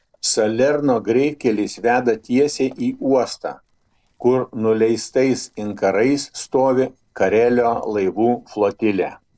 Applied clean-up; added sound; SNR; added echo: neural separator model SepFormer DNS4.